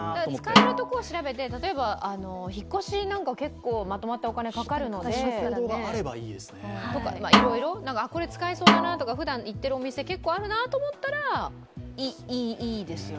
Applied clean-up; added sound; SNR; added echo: none; Snare drum; -5 dB; none.